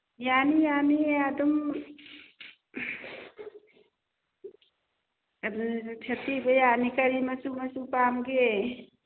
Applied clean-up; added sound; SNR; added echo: none; none; none; none.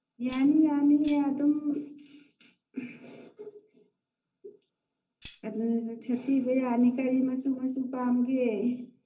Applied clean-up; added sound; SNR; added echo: none; Tambourine; 10 dB; reverberation time 0.3 s.